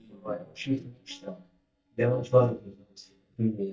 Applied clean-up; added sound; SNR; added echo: neural mask model DeepFilterNet 3.